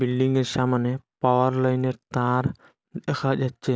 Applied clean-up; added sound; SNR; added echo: none; none; none; none.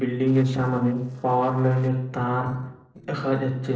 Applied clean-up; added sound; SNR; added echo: neural separator model SepFormer DNS4.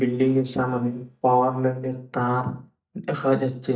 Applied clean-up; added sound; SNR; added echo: neural mask model DeepFilterNet 3.